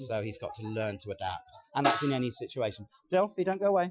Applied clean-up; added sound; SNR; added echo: classical method Wiener filter.